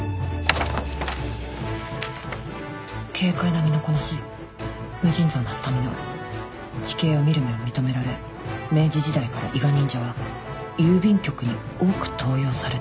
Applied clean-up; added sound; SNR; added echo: none; none; none; none.